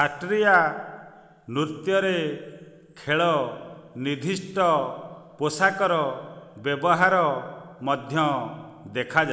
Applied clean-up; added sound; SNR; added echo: none; none; none; none.